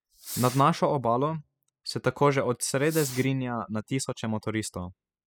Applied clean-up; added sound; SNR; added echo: classical method spectral subtraction.